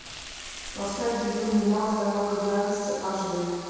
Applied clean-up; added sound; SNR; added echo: none; Frying (food); 14 dB; reverberation time 2.2 s.